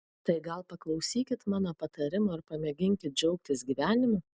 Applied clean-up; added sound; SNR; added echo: none; none; none; none.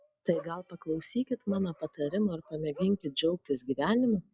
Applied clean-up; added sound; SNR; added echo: classical method log-MMSE.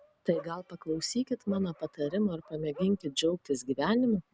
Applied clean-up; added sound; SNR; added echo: none; Bark; 18 dB; none.